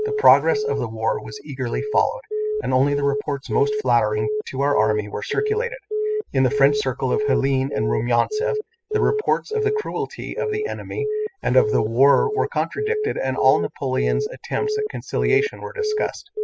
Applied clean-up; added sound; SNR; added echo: classical method spectral subtraction.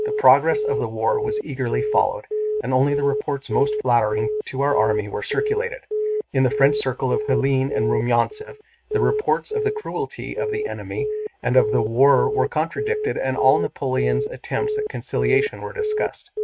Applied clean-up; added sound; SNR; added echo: neural mask model RNNoise.